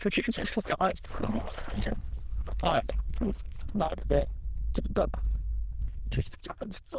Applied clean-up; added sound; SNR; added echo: neural diffusion model UNIVERSE++.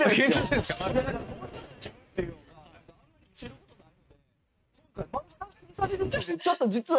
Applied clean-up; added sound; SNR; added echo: neural mask model RNNoise.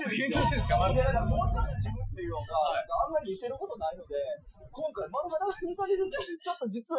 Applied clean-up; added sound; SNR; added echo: classical method Wiener filter.